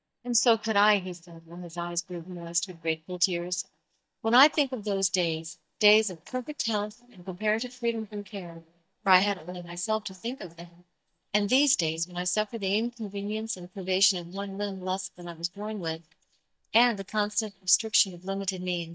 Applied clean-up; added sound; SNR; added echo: neural mask model DeepFilterNet 3.